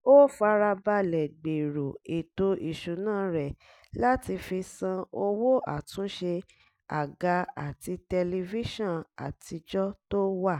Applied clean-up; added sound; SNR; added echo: none; none; none; none.